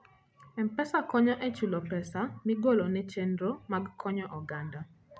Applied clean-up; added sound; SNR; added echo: none; none; none; none.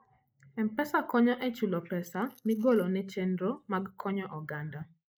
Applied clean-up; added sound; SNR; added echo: neural mask model Resemble Enhance denoiser.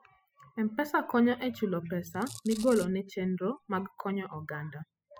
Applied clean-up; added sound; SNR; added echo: classical method spectral subtraction.